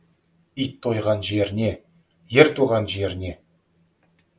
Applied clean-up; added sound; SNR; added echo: none; none; none; none.